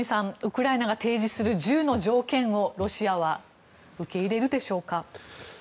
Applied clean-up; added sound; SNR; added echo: none; none; none; none.